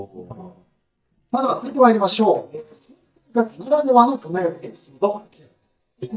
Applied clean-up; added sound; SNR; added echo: neural mask model DeepFilterNet 3.